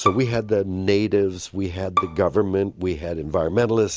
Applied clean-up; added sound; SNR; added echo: none; Bowed string instrument; 9 dB; none.